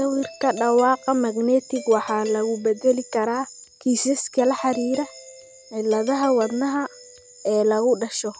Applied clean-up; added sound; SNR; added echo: none; Doorbell; 20 dB; none.